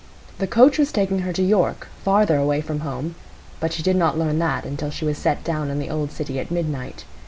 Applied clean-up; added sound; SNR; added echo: none; none; none; none.